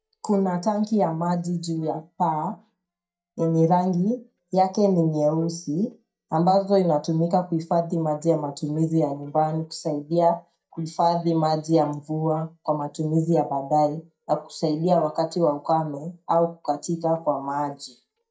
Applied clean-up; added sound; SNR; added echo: neural mask model DeepFilterNet 3.